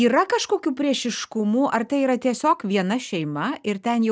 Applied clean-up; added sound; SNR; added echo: none; none; none; none.